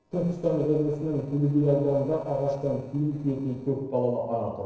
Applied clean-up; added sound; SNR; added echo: neural separator model SepFormer DNS4.